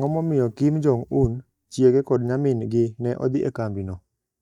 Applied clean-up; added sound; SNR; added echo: neural mask model DeepFilterNet 3.